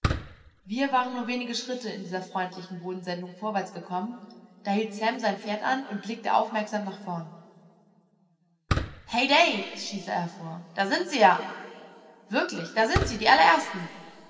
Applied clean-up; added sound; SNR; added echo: none; Fireworks; 6 dB; reverberation time 2.5 s.